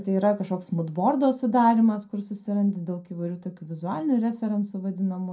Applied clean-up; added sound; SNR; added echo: none; none; none; reverberation time 0.2 s.